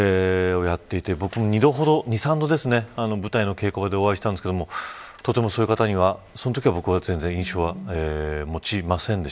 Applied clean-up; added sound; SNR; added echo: none; none; none; none.